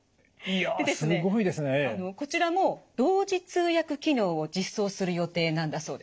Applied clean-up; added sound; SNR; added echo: none; none; none; none.